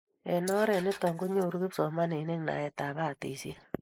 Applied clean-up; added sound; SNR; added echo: neural mask model Resemble Enhance denoiser.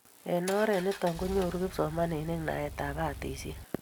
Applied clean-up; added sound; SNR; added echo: none; Engine; 11 dB; none.